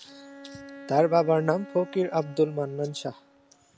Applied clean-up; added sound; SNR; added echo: none; Bowed string instrument; 19 dB; none.